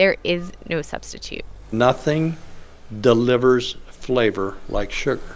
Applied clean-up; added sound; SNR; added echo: none; Accelerating, revving, vroom; 13 dB; none.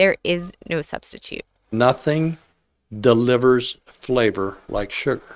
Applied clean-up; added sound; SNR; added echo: neural mask model RNNoise.